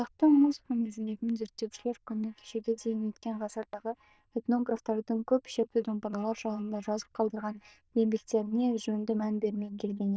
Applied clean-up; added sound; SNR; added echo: neural diffusion model UNIVERSE++.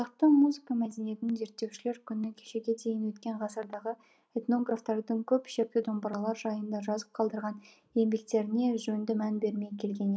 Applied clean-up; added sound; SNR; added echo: none; none; none; none.